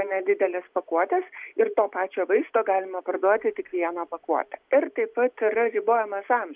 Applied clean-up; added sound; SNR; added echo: none; none; none; none.